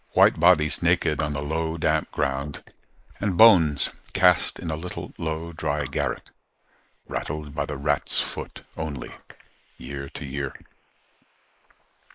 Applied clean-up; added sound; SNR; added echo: neural mask model Resemble Enhance denoiser.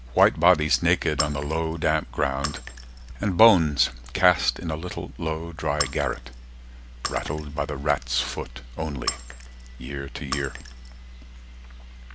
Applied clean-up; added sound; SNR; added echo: none; Shatter; 12 dB; none.